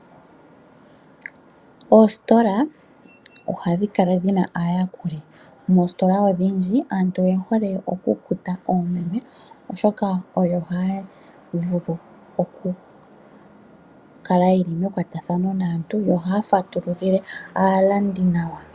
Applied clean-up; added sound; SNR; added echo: none; none; none; none.